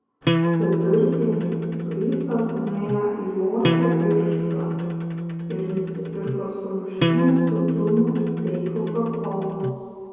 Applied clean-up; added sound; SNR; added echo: none; Acoustic guitar; 0 dB; reverberation time 2.2 s.